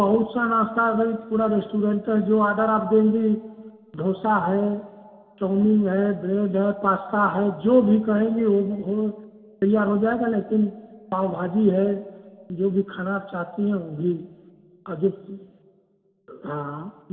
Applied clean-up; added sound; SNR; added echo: none; none; none; reverberation time 1.6 s.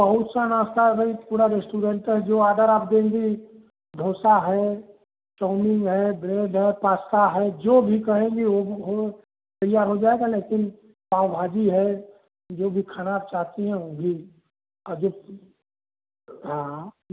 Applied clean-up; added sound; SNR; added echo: none; none; none; none.